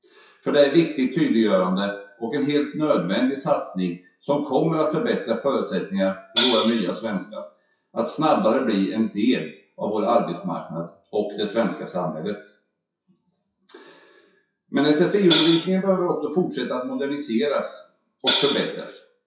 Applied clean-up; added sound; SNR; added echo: classical method WPE with log-MMSE.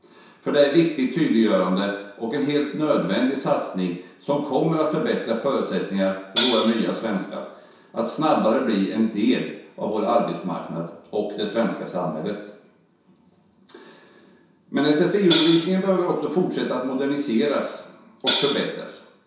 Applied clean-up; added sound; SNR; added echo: none; Hi-hat; 3 dB; reverberation time 0.7 s.